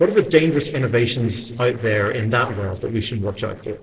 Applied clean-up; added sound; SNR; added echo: neural separator model SepFormer DNS4.